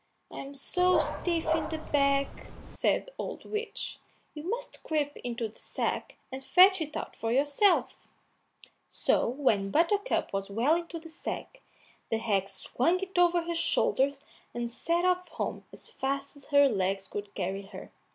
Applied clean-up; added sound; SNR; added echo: none; Dog; 4 dB; none.